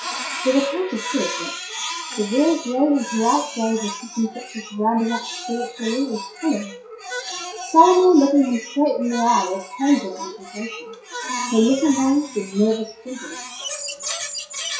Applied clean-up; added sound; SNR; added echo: classical method WPE with log-MMSE.